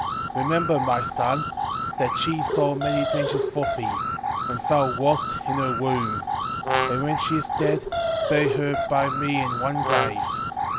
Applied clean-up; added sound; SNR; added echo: none; Alarm + Brass instrument; -1 dB; none.